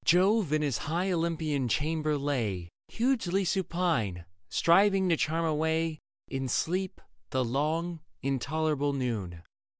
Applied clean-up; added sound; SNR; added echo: none; none; none; none.